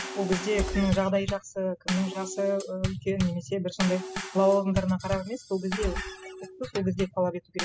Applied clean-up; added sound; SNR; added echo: classical method spectral subtraction.